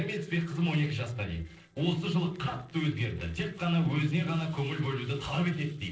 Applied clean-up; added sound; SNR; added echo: neural separator model SepFormer DNS4.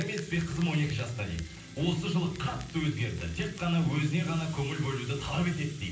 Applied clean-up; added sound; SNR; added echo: none; Rattle (instrument); 19 dB; reverberation time 0.6 s.